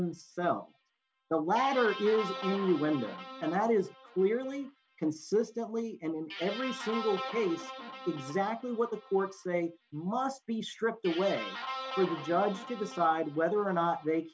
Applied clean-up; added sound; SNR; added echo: none; Guitar; 12 dB; none.